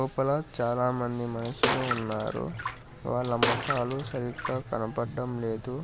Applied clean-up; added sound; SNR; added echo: none; Bathtub (filling or washing) / Water / Splash, splatter; 1 dB; none.